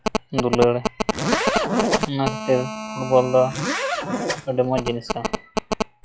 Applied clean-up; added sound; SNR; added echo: classical method log-MMSE.